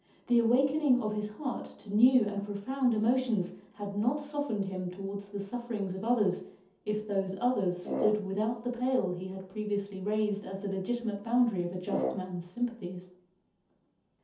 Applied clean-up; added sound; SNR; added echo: none; Brass instrument; 6 dB; reverberation time 0.5 s.